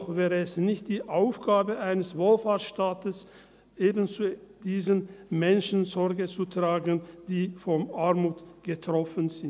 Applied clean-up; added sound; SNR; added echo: none; none; none; none.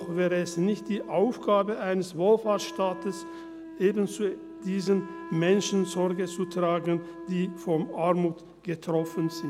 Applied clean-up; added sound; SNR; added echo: none; Wind instrument, woodwind instrument; 14 dB; none.